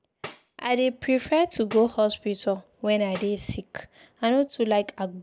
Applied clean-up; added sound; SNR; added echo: none; Tambourine; 15 dB; none.